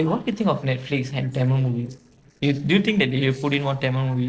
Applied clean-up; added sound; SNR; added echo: neural separator model SepFormer DNS4.